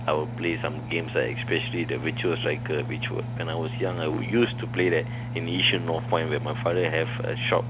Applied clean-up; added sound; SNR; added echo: none; Engine; 5 dB; none.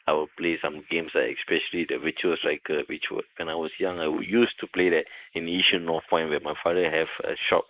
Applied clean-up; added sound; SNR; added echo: neural mask model Resemble Enhance denoiser.